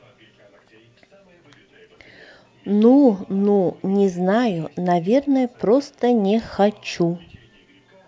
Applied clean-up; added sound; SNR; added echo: none; none; none; none.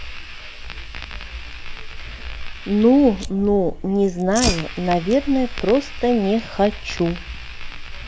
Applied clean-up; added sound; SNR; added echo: none; Fire; 8 dB; none.